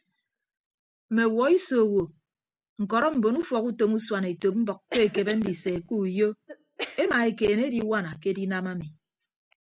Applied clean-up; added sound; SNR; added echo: none; Cough; 13 dB; none.